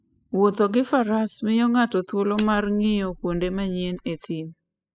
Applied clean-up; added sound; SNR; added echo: classical method spectral subtraction.